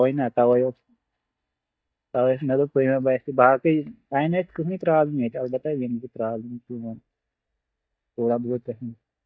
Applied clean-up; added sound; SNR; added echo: neural mask model DeepFilterNet 3.